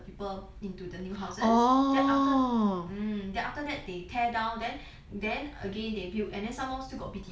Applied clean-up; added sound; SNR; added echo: none; none; none; none.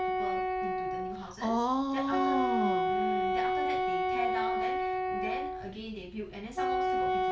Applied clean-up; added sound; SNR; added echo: none; Wind instrument, woodwind instrument; -5 dB; none.